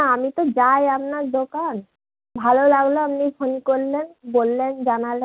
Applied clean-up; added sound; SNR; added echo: none; none; none; none.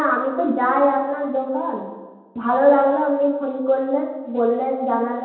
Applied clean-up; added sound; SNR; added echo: none; none; none; reverberation time 1.0 s.